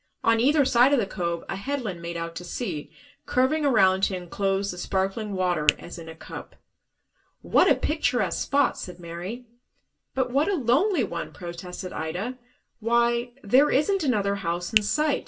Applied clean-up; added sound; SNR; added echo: none; Finger snapping; 6 dB; reverberation time 0.2 s.